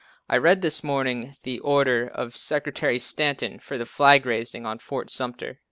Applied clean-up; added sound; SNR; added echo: none; none; none; none.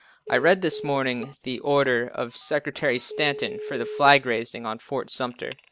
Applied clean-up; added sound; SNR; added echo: none; Telephone; 15 dB; none.